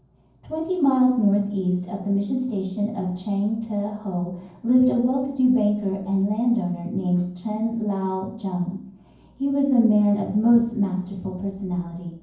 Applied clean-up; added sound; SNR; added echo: none; none; none; reverberation time 0.9 s.